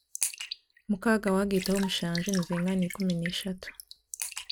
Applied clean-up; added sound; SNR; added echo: neural mask model RNNoise.